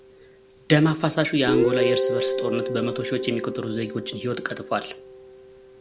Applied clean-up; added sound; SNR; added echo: none; Guitar; 4 dB; none.